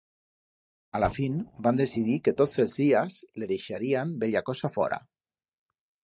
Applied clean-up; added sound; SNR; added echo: neural mask model DeepFilterNet 3.